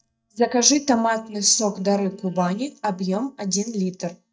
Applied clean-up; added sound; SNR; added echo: neural mask model DeepFilterNet 3.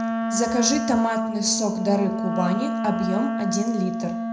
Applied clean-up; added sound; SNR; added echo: none; Wind instrument, woodwind instrument; 1 dB; reverberation time 0.5 s.